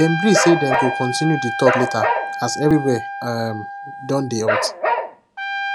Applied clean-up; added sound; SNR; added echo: none; Bark + Trumpet; 2 dB; none.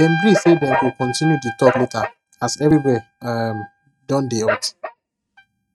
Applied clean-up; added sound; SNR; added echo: neural mask model RNNoise.